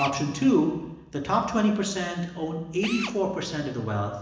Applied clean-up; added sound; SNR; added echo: none; Drill; 16 dB; reverberation time 1.0 s.